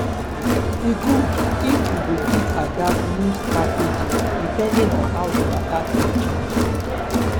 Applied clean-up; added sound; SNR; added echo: none; Crowd; -5 dB; none.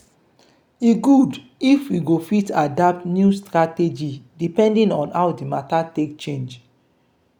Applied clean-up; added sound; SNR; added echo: none; none; none; none.